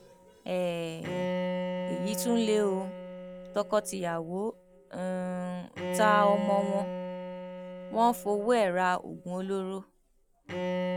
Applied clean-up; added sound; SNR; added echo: none; Bowed string instrument; 6 dB; none.